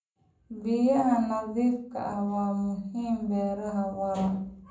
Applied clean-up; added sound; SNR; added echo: none; none; none; reverberation time 0.6 s.